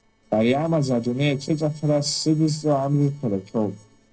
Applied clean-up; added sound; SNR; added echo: neural separator model SepFormer DNS4.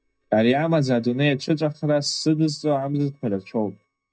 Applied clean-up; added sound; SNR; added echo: neural mask model DeepFilterNet 3.